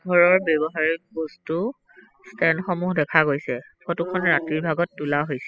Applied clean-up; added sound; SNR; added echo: classical method spectral subtraction.